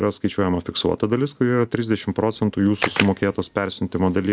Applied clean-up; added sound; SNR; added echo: none; Camera; 7 dB; none.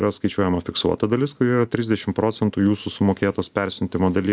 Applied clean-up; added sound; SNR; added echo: none; none; none; none.